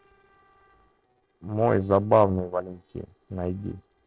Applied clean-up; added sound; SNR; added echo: neural separator model SepFormer DNS4.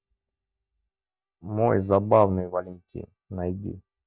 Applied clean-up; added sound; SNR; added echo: neural mask model DeepFilterNet 3.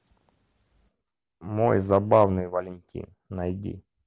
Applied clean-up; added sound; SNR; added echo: none; none; none; none.